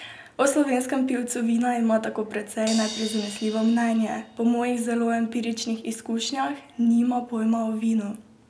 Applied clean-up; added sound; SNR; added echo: none; Crash cymbal; 15 dB; none.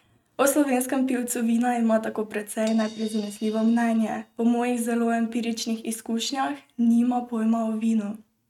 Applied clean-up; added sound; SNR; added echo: neural mask model RNNoise.